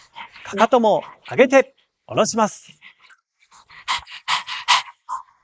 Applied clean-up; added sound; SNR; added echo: neural mask model Resemble Enhance denoiser.